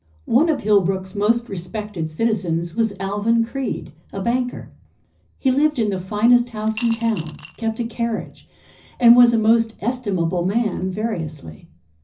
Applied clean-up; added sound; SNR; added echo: none; Coin (dropping) / Glass; 18 dB; reverberation time 0.4 s.